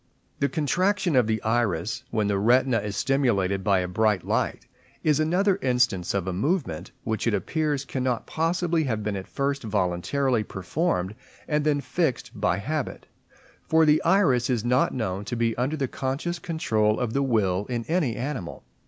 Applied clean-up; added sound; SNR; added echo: none; none; none; none.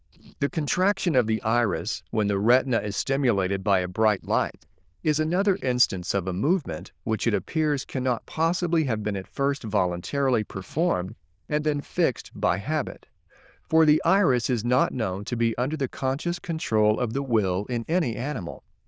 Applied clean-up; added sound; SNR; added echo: neural diffusion model UNIVERSE++.